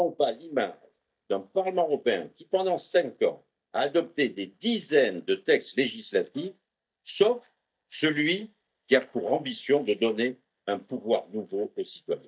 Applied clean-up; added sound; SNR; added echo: neural mask model DeepFilterNet 3.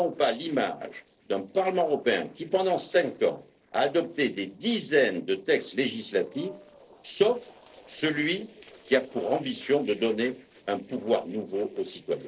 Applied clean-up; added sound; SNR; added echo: neural separator model SepFormer DNS4.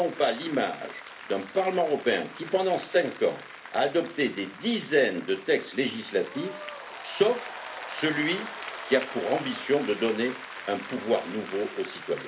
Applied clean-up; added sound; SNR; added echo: none; Applause; 13 dB; reverberation time 0.3 s.